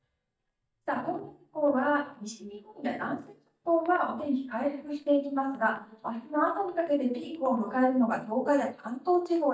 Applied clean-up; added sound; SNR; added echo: neural mask model DeepFilterNet 3.